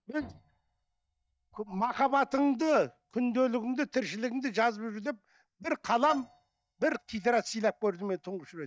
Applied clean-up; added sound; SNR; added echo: neural mask model DeepFilterNet 3.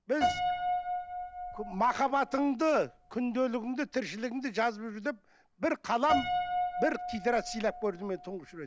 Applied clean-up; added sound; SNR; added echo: none; Piano; 5 dB; none.